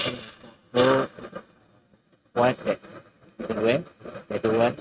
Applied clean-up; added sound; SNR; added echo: neural mask model RNNoise.